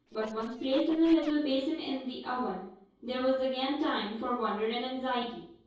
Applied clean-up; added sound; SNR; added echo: neural separator model SepFormer DNS4.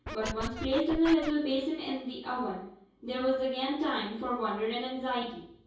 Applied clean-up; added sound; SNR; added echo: none; Scratching (performance technique); 7 dB; reverberation time 0.6 s.